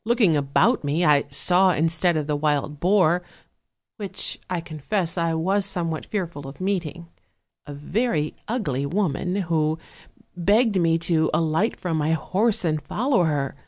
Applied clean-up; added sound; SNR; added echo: none; none; none; none.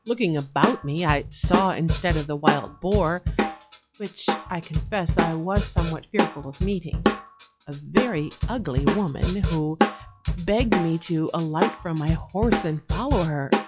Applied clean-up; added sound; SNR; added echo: classical method log-MMSE.